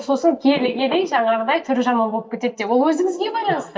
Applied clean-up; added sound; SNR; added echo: neural mask model DeepFilterNet 3.